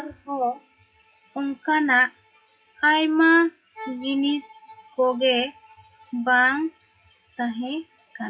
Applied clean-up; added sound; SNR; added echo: classical method WPE with log-MMSE.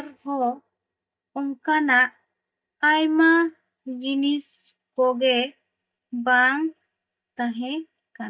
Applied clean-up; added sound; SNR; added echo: neural mask model DeepFilterNet 3.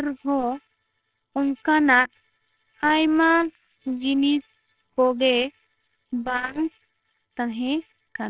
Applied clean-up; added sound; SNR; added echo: neural separator model SepFormer WHAMR!.